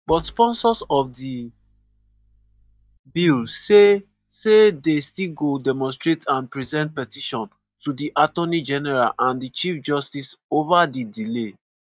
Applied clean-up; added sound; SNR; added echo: neural mask model DeepFilterNet 3.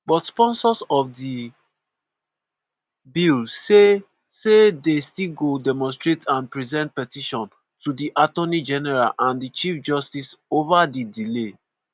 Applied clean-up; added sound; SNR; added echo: none; none; none; none.